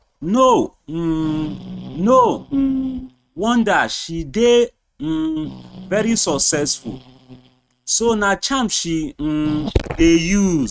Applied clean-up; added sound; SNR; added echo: neural mask model RNNoise.